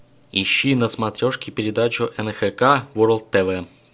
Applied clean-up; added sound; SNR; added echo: none; none; none; none.